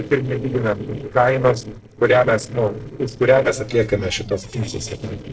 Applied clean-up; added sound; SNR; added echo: neural separator model SepFormer DNS4.